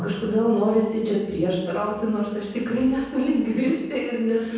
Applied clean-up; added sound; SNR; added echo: none; none; none; reverberation time 1.1 s.